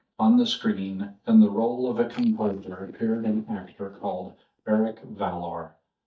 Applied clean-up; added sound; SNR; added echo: neural mask model DeepFilterNet 3.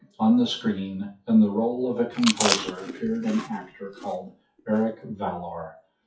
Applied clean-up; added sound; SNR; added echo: classical method WPE with log-MMSE.